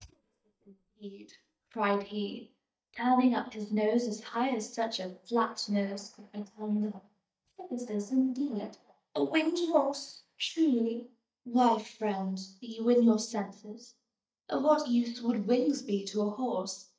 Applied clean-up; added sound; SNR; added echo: neural mask model DeepFilterNet 3.